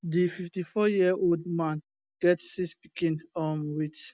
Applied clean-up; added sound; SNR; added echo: none; none; none; none.